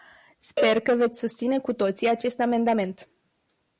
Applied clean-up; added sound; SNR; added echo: none; Cowbell; 9 dB; none.